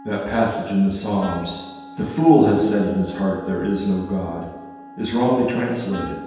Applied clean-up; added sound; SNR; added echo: none; Wind instrument, woodwind instrument; 17 dB; reverberation time 1.2 s.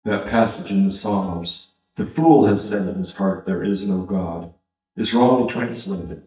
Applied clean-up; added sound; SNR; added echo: neural mask model DeepFilterNet 3.